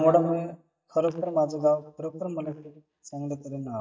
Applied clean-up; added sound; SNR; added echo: neural mask model DeepFilterNet 3.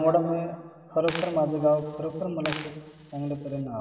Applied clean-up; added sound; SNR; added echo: none; Coin (dropping); 13 dB; reverberation time 2.4 s.